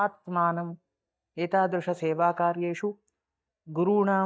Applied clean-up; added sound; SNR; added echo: neural mask model DeepFilterNet 3.